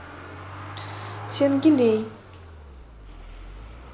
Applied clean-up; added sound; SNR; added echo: none; Motor vehicle (road); 13 dB; none.